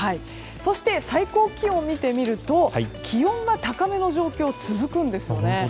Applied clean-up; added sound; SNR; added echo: none; none; none; none.